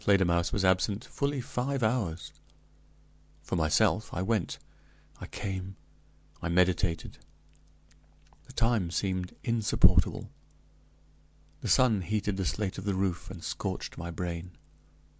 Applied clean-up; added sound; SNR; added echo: none; none; none; none.